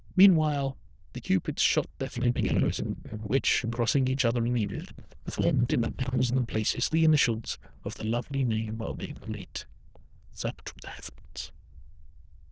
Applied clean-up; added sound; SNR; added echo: neural diffusion model UNIVERSE++.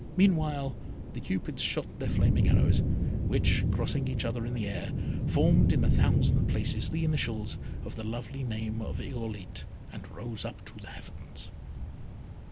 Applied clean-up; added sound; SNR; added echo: none; Thunder; -4 dB; none.